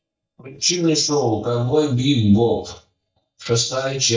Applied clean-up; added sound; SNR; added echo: neural mask model DeepFilterNet 3.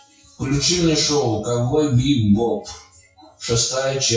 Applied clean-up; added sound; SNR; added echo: classical method WPE with log-MMSE.